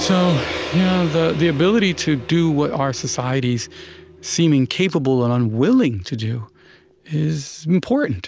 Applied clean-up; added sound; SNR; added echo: none; Gong; 14 dB; none.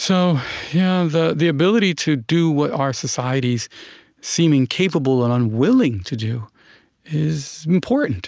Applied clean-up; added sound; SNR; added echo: none; none; none; none.